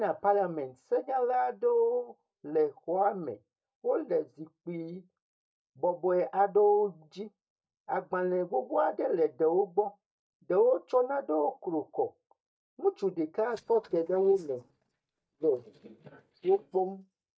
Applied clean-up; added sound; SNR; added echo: neural mask model DeepFilterNet 3.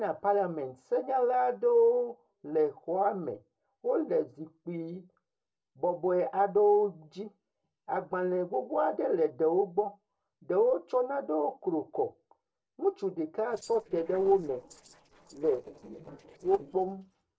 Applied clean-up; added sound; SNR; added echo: neural separator model SepFormer DNS4.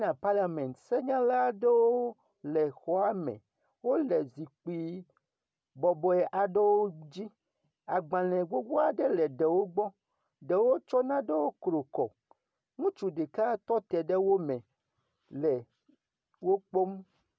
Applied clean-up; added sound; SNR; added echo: none; none; none; none.